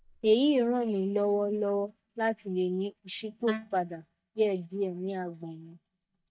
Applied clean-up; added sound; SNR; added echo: neural mask model DeepFilterNet 3.